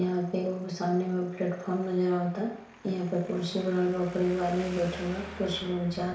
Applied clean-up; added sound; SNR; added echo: none; Traffic noise, roadway noise; 18 dB; reverberation time 0.6 s.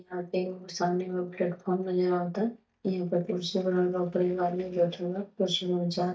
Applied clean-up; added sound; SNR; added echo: neural mask model DeepFilterNet 3.